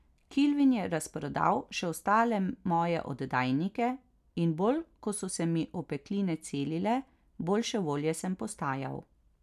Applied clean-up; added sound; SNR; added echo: none; none; none; none.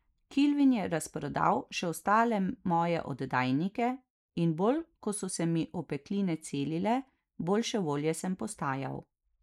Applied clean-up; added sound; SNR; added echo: neural mask model Resemble Enhance denoiser.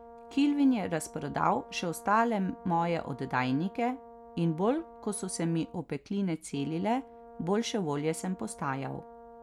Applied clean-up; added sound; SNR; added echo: none; Brass instrument; 19 dB; none.